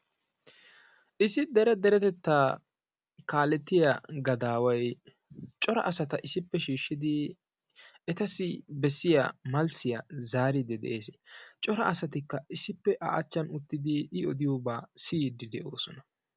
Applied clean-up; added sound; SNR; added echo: none; none; none; none.